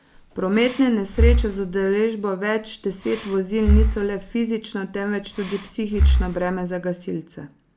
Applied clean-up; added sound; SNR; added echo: none; Breathing; 0 dB; none.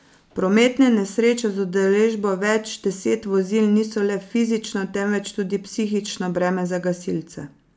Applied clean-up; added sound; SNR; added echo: none; none; none; none.